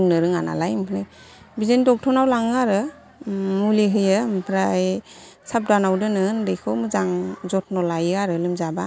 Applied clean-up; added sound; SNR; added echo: none; none; none; none.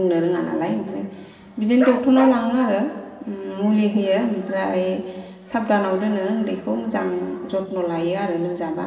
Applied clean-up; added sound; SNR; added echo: none; Bark; 9 dB; reverberation time 2.6 s.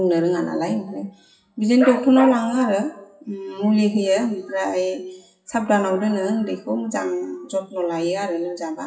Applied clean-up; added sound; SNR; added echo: classical method WPE with log-MMSE.